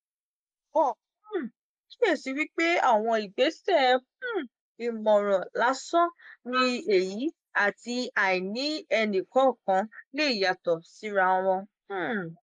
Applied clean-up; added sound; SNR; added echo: neural mask model Resemble Enhance denoiser.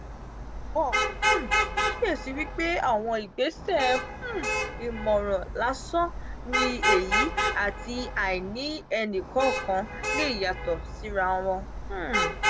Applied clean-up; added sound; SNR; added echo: none; Traffic noise, roadway noise / Vehicle horn, car horn, honking; 1 dB; none.